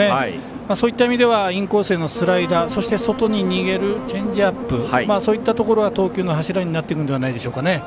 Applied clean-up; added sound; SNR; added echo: none; Wind instrument, woodwind instrument; 11 dB; none.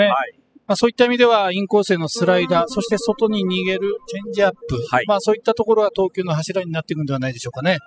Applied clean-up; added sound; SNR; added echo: classical method spectral subtraction.